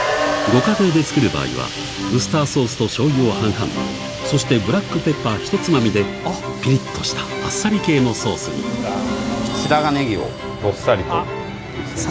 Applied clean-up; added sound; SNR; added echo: none; none; none; none.